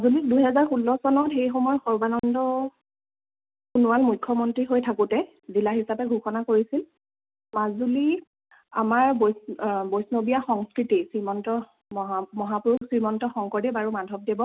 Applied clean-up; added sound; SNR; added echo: none; none; none; none.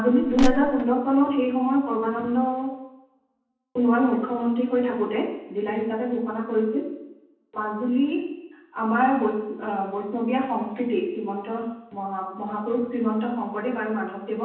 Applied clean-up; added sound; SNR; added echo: none; Crushing; 0 dB; reverberation time 0.9 s.